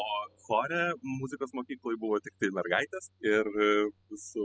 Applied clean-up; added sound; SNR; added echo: classical method spectral subtraction.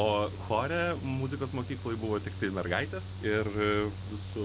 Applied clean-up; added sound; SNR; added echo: none; Mechanical fan; 8 dB; none.